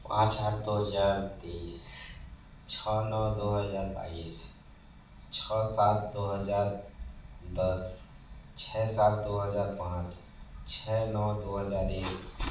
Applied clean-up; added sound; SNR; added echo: none; none; none; reverberation time 0.5 s.